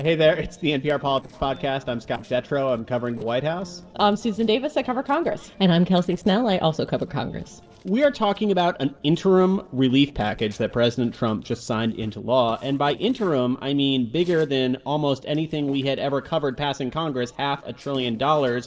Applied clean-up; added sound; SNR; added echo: neural separator model SepFormer DNS4.